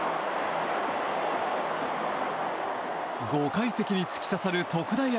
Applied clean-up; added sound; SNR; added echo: none; none; none; none.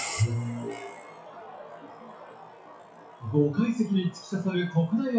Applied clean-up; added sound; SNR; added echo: classical method WPE with log-MMSE.